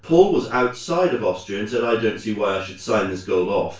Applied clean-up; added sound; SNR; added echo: none; none; none; reverberation time 0.3 s.